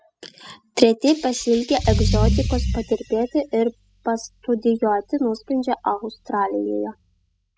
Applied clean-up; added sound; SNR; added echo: classical method spectral subtraction.